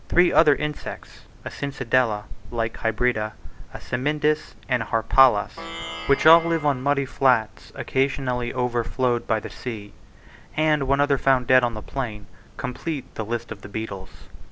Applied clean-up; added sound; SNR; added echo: none; Plucked string instrument; 12 dB; none.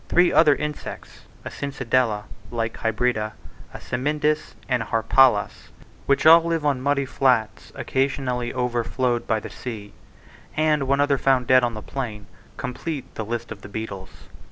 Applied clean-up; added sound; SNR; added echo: none; none; none; none.